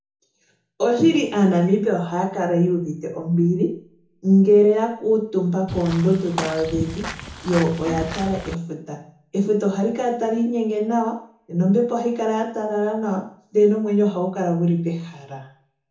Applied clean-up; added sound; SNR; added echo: none; Walk, footsteps / Bird vocalization, bird call, bird song; 10 dB; reverberation time 0.7 s.